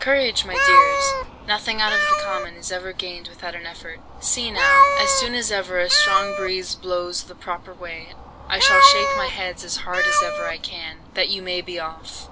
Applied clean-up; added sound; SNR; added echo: none; Meow; -3 dB; none.